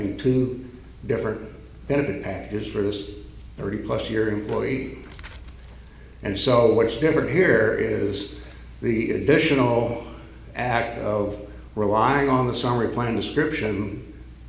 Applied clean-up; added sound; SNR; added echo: none; none; none; none.